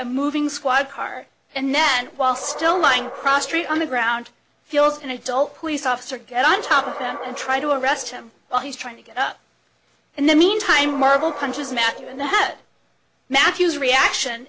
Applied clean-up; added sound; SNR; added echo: none; Animal; 16 dB; none.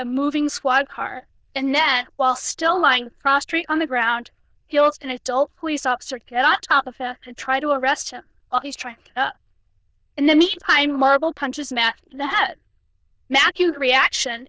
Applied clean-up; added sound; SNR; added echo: neural diffusion model UNIVERSE++.